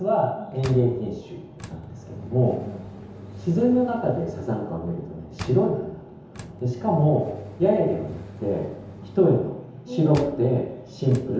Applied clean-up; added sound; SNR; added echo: none; Engine; 17 dB; reverberation time 1.0 s.